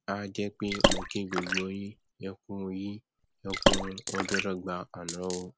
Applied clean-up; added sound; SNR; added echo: none; Coin (dropping) + Water / Splash, splatter; -5 dB; none.